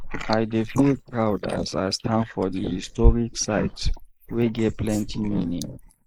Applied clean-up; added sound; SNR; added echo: neural mask model Resemble Enhance denoiser.